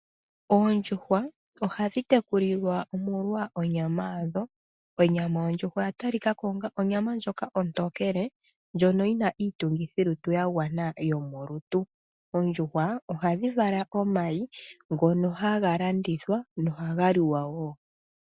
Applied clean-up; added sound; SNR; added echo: none; none; none; none.